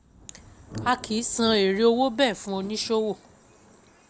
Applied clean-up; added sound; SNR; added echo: none; Thunder; 19 dB; none.